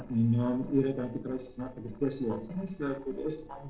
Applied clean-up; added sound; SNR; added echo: neural separator model SepFormer DNS4.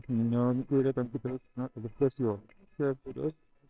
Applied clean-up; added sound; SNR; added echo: neural separator model SepFormer WHAMR!.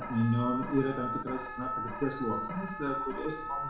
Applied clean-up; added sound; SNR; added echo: none; Alarm; 5 dB; reverberation time 0.6 s.